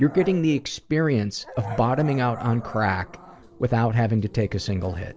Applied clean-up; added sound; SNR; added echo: none; Dog + Growling; 18 dB; none.